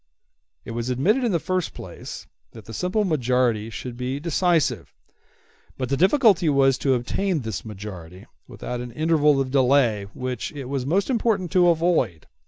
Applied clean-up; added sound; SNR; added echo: none; none; none; none.